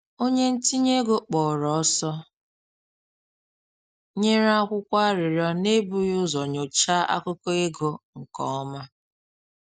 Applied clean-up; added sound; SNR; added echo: none; none; none; none.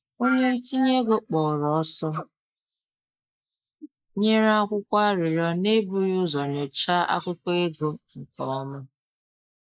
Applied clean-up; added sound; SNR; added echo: neural mask model Resemble Enhance denoiser.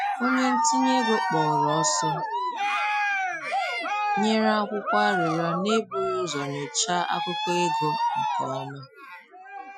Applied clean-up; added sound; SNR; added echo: classical method Wiener filter.